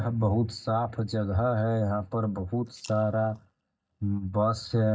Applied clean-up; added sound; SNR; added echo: neural mask model DeepFilterNet 3.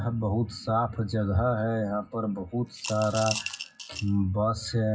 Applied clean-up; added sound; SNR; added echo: classical method WPE with log-MMSE.